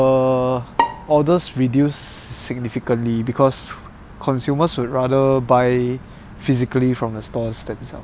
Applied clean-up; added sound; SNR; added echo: none; Bowed string instrument; 8 dB; none.